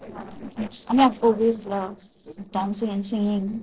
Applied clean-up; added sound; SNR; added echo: neural separator model SepFormer DNS4.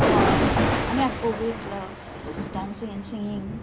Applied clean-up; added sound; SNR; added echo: none; Thunder; -5 dB; none.